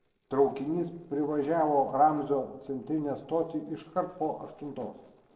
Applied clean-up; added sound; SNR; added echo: neural separator model SepFormer DNS4.